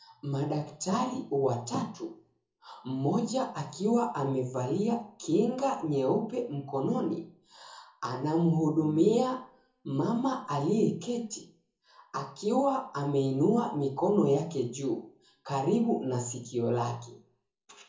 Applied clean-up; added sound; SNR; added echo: none; none; none; reverberation time 0.6 s.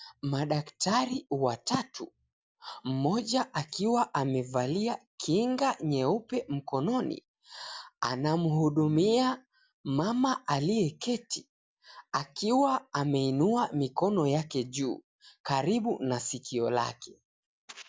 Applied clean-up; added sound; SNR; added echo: none; none; none; none.